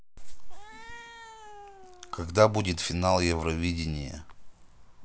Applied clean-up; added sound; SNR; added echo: none; Cat; 19 dB; none.